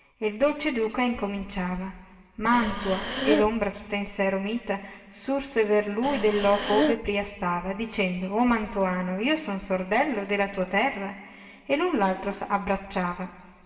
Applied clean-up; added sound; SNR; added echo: none; Breathing; 2 dB; reverberation time 1.8 s.